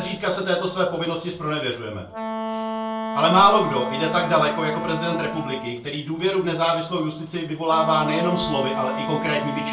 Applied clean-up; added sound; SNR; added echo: none; Wind instrument, woodwind instrument; 7 dB; reverberation time 0.3 s.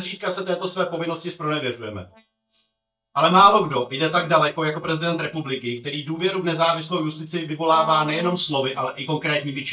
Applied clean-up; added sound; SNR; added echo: neural mask model DeepFilterNet 3.